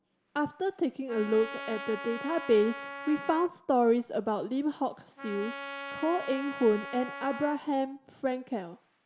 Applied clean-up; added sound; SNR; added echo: none; Trumpet; 12 dB; none.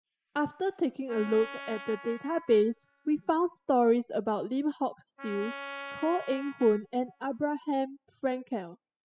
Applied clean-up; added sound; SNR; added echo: classical method spectral subtraction.